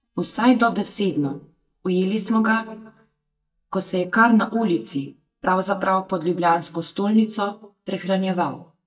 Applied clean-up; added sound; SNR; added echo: neural mask model DeepFilterNet 3.